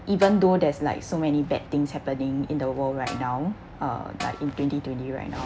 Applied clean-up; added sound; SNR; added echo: none; Snare drum; 16 dB; none.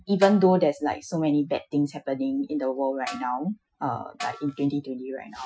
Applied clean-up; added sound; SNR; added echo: classical method Wiener filter.